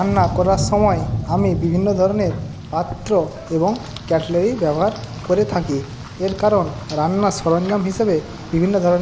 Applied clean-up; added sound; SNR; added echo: none; Rain; 9 dB; none.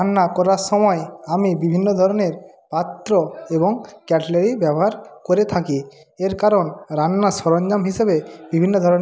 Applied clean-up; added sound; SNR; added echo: none; none; none; none.